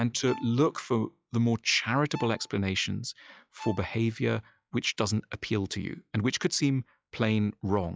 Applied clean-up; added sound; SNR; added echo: classical method log-MMSE.